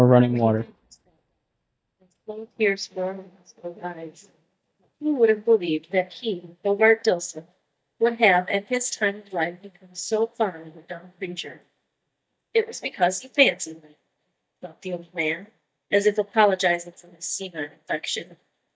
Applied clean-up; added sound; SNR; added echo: neural mask model DeepFilterNet 3.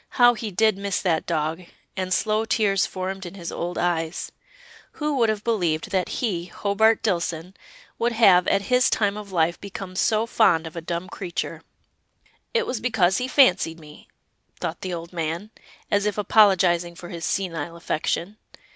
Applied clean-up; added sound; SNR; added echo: none; none; none; none.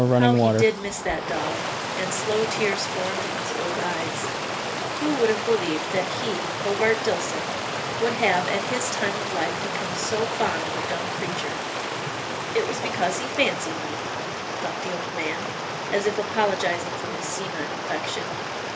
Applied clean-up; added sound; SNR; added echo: none; Stream; -1 dB; reverberation time 0.3 s.